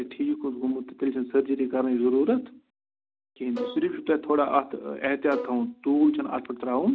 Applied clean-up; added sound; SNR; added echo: none; Bowed string instrument; 12 dB; none.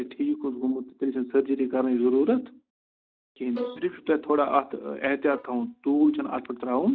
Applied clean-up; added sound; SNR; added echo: neural mask model DeepFilterNet 3.